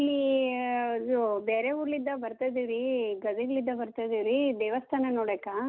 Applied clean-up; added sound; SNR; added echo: none; none; none; none.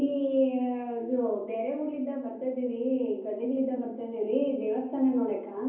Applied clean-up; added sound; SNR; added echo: none; none; none; reverberation time 0.7 s.